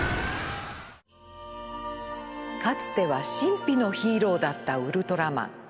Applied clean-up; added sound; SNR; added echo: none; none; none; none.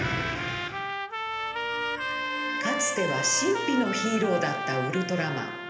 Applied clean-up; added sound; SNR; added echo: none; Trumpet; 2 dB; reverberation time 0.8 s.